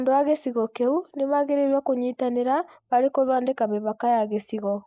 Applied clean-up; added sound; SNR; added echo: neural mask model Resemble Enhance denoiser.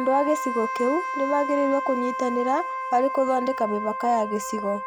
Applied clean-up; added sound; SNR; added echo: none; Wind instrument, woodwind instrument; 5 dB; none.